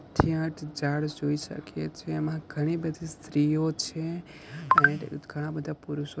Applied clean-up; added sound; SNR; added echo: none; none; none; none.